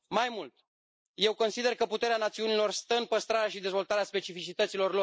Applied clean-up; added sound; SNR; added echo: neural mask model Resemble Enhance denoiser.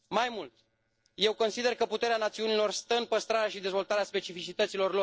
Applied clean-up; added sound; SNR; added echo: neural separator model SepFormer DNS4.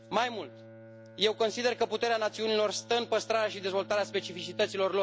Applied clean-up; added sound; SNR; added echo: none; Bowed string instrument; 19 dB; none.